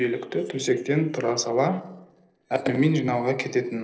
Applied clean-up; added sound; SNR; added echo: neural separator model SepFormer DNS4.